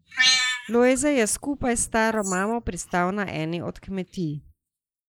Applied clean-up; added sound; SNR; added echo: neural mask model Resemble Enhance denoiser.